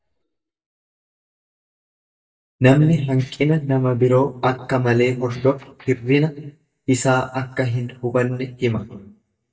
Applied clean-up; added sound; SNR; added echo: neural mask model DeepFilterNet 3.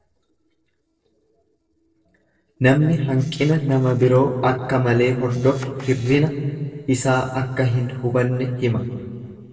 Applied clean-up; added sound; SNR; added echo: neural separator model SepFormer DNS4.